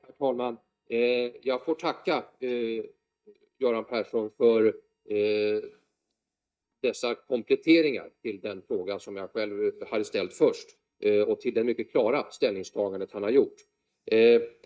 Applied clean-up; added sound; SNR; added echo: neural mask model DeepFilterNet 3.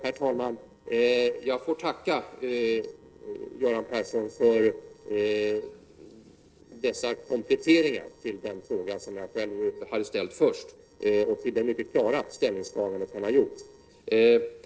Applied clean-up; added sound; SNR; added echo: neural separator model SepFormer DNS4.